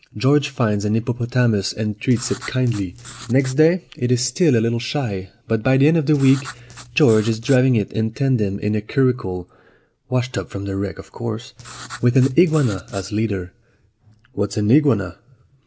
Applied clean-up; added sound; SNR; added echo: none; Writing; 18 dB; none.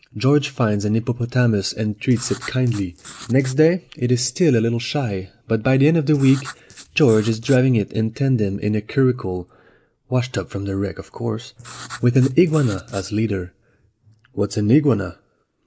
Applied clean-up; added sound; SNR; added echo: neural mask model Resemble Enhance denoiser.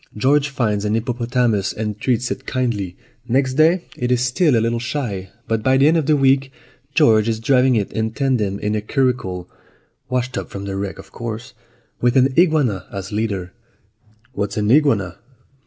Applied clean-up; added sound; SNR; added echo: none; none; none; none.